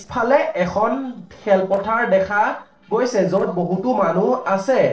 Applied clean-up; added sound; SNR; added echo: neural separator model SepFormer DNS4.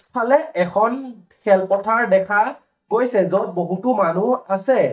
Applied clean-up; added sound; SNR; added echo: neural mask model DeepFilterNet 3.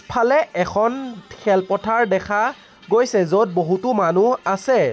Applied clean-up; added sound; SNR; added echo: none; none; none; none.